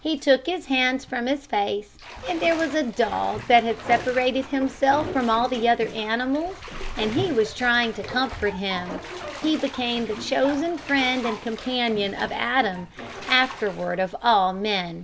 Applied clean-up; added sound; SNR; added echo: none; Bathtub (filling or washing); 13 dB; none.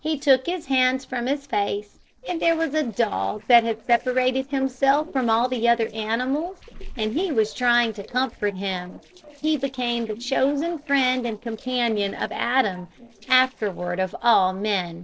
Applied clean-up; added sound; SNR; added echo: neural separator model SepFormer DNS4.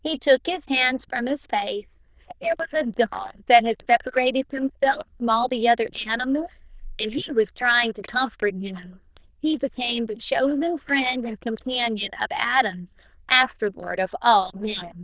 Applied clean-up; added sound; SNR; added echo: neural diffusion model UNIVERSE++.